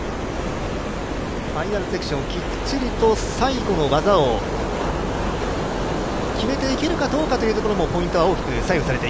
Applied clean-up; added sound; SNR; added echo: none; none; none; none.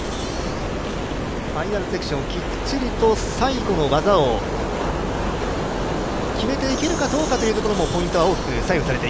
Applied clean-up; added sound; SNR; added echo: none; Sink (filling or washing); 18 dB; none.